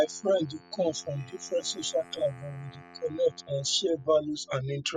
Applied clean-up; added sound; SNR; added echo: classical method spectral subtraction.